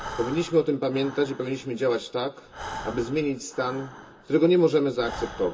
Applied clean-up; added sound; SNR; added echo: none; Breathing; 15 dB; reverberation time 0.2 s.